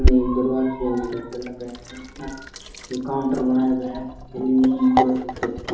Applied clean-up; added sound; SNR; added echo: none; Sink (filling or washing); 3 dB; reverberation time 2.8 s.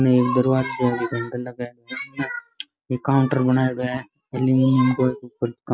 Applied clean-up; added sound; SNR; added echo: none; none; none; none.